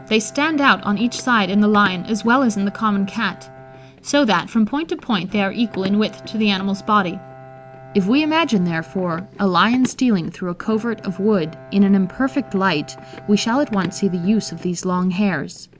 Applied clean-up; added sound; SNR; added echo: none; Bowed string instrument + Run; 19 dB; none.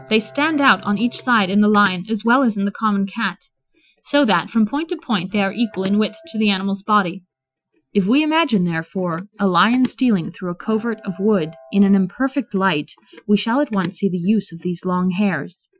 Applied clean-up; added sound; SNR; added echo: classical method Wiener filter.